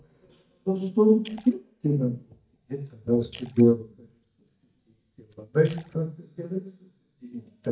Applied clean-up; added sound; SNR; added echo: neural mask model DeepFilterNet 3.